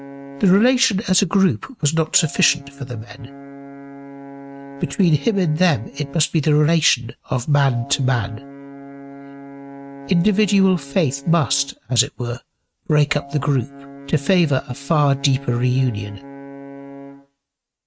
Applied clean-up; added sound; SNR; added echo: neural mask model RNNoise.